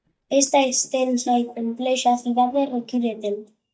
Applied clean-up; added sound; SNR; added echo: neural mask model DeepFilterNet 3.